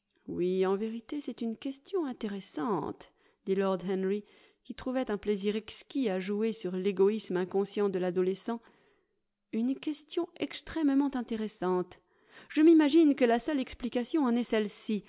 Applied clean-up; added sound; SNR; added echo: none; none; none; none.